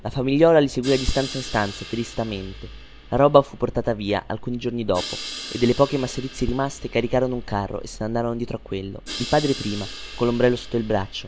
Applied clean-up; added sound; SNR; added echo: none; Crash cymbal; 16 dB; none.